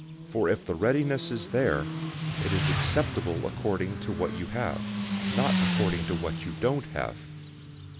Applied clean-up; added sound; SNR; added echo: none; Motorcycle; 1 dB; none.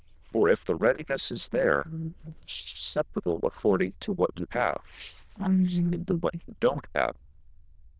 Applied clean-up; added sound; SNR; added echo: neural diffusion model UNIVERSE++.